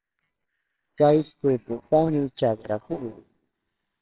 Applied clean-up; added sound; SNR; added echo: neural separator model SepFormer WHAMR!.